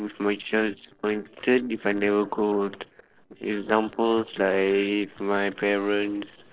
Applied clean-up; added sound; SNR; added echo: neural separator model SepFormer DNS4.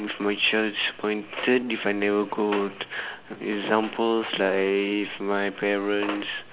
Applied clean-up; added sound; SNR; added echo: none; none; none; none.